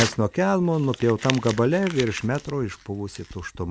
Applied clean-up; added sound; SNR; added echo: none; Crumpling, crinkling / Tearing; 12 dB; none.